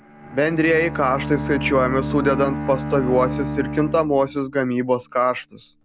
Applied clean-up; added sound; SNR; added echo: none; Bowed string instrument; 8 dB; none.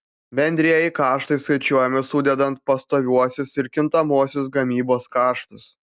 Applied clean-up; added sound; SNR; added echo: none; none; none; none.